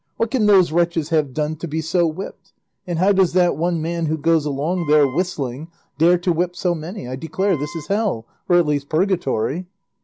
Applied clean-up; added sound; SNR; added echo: none; Wind instrument, woodwind instrument; 19 dB; none.